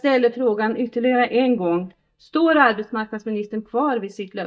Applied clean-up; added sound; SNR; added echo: neural mask model DeepFilterNet 3.